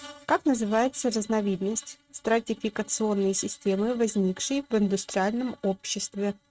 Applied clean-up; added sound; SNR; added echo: neural mask model RNNoise.